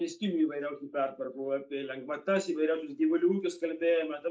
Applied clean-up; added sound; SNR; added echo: neural mask model Resemble Enhance denoiser.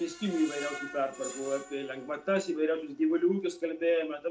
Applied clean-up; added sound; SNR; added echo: none; Screech; 16 dB; none.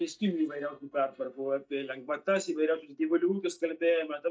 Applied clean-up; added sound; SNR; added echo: neural mask model DeepFilterNet 3.